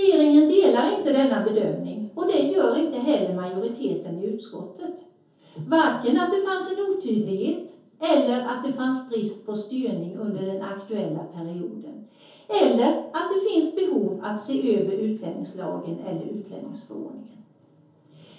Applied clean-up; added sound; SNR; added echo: none; none; none; reverberation time 0.6 s.